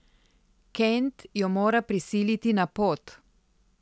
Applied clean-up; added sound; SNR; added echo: none; none; none; none.